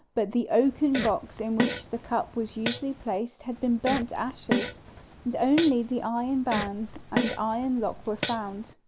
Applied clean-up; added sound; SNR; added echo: none; Fart; 6 dB; none.